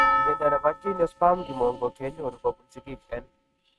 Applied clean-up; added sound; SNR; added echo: neural mask model RNNoise.